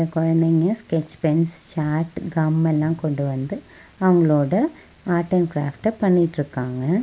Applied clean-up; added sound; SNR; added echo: none; none; none; none.